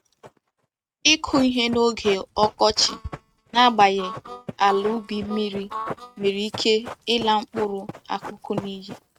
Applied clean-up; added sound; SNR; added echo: neural mask model RNNoise.